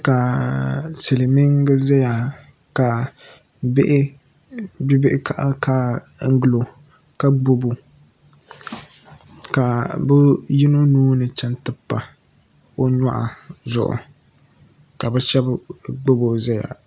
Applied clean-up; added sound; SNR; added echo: none; none; none; none.